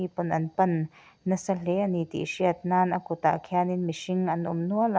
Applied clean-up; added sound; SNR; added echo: none; none; none; none.